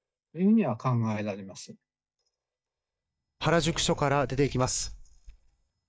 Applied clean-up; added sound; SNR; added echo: neural mask model DeepFilterNet 3.